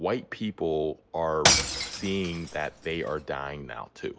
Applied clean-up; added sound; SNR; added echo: none; Shatter / Crushing; -2 dB; none.